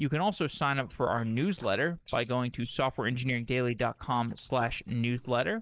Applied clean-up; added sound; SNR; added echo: neural mask model Resemble Enhance denoiser.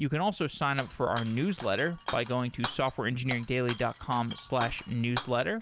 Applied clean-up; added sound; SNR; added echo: none; Shatter; 12 dB; none.